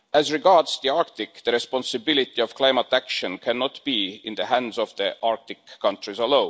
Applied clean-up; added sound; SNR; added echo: none; none; none; none.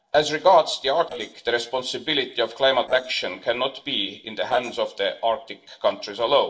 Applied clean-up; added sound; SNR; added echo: neural separator model SepFormer DNS4.